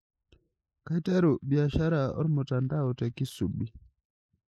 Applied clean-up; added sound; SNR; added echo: neural mask model Resemble Enhance denoiser.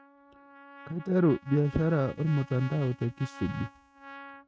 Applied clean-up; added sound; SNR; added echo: neural mask model RNNoise.